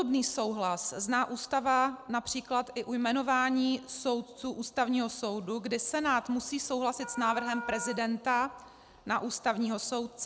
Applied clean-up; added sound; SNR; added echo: none; Wind instrument, woodwind instrument; 12 dB; none.